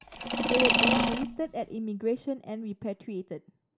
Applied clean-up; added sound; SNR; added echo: none; Mechanisms; -5 dB; none.